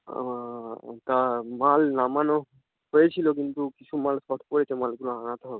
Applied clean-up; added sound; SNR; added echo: none; none; none; none.